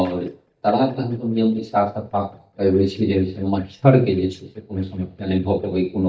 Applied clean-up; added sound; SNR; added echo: neural mask model DeepFilterNet 3.